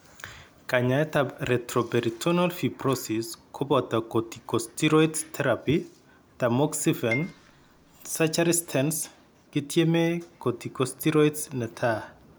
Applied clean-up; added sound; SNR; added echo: none; Marimba, xylophone; 13 dB; none.